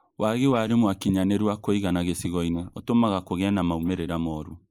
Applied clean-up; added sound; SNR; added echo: neural mask model Resemble Enhance denoiser.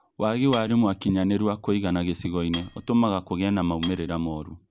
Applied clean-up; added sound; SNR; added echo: none; Cutlery, silverware; 10 dB; none.